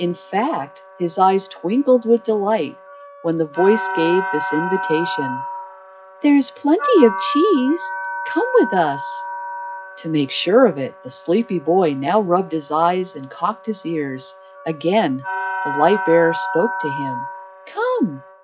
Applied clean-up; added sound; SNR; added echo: classical method log-MMSE.